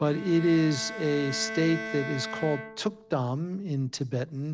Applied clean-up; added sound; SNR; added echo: none; Bowed string instrument; 11 dB; none.